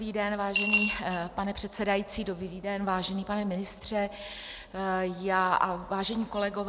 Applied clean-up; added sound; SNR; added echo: none; Coin (dropping) / Glass; -2 dB; none.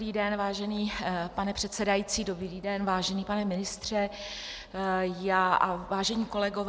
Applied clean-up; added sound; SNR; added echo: none; none; none; none.